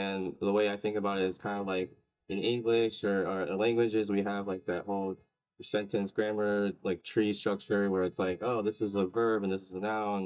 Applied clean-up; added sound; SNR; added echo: neural mask model DeepFilterNet 3.